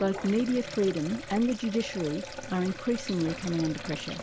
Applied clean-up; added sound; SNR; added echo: none; Sink (filling or washing); 11 dB; none.